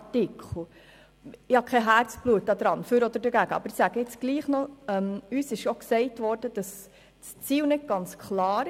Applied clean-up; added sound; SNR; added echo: none; none; none; none.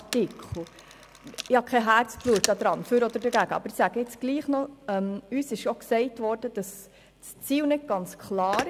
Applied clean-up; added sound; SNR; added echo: none; Telephone; 15 dB; none.